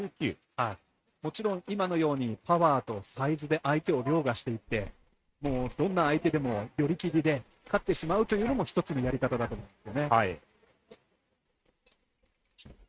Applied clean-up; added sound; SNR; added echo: neural mask model RNNoise.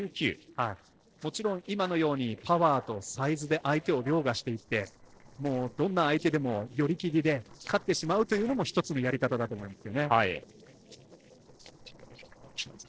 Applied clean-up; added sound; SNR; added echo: neural separator model SepFormer DNS4.